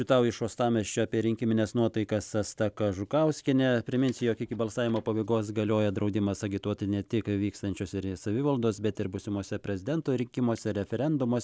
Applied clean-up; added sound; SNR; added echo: none; none; none; none.